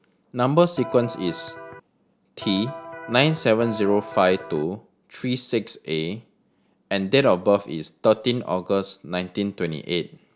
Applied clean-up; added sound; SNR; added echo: none; Electric guitar; 13 dB; none.